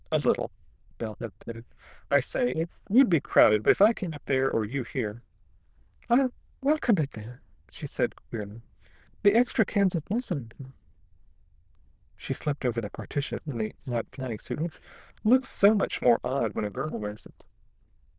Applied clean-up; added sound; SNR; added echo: neural diffusion model UNIVERSE++.